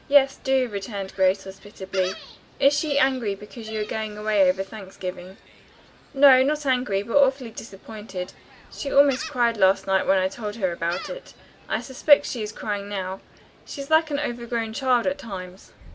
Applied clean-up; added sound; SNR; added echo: none; Gull, seagull; 20 dB; none.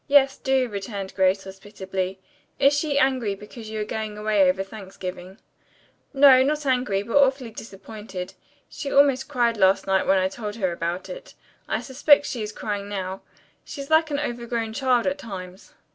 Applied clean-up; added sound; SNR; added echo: none; none; none; none.